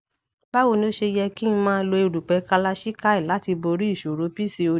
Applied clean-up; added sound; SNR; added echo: none; none; none; none.